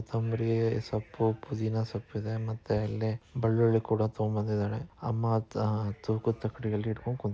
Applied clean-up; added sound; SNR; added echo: none; none; none; none.